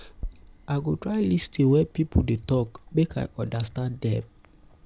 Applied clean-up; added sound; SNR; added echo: none; Chewing, mastication; 19 dB; none.